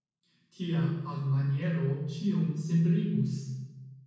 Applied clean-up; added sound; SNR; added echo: none; none; none; reverberation time 1.1 s.